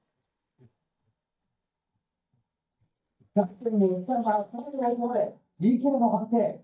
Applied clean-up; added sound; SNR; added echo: neural mask model DeepFilterNet 3.